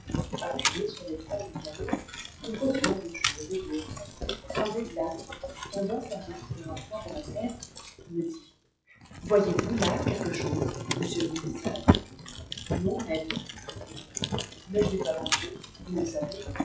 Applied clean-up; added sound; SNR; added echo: classical method WPE with log-MMSE.